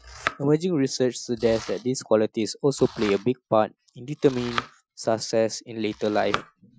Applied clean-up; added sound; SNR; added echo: classical method Wiener filter.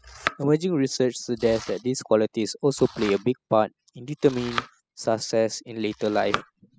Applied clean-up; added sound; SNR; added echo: classical method spectral subtraction.